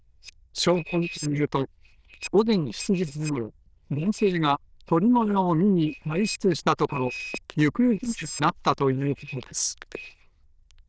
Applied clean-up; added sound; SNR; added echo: neural diffusion model UNIVERSE++.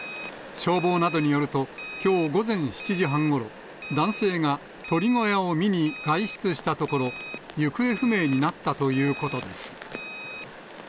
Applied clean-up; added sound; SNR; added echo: none; Alarm; 11 dB; none.